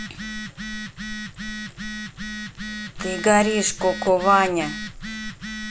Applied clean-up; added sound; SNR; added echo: none; Telephone; 8 dB; none.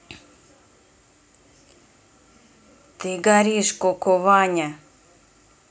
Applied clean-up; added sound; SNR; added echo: none; none; none; none.